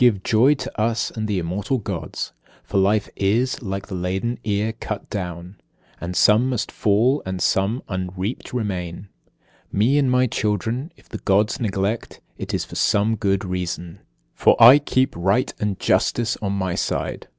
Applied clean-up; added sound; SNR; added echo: none; none; none; none.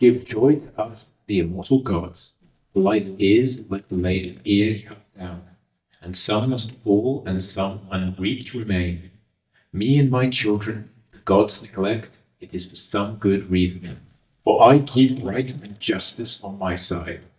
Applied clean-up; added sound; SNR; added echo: neural mask model DeepFilterNet 3.